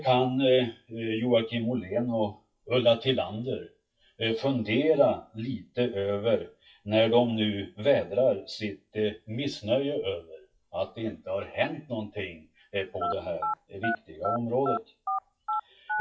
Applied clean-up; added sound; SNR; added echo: classical method WPE with log-MMSE.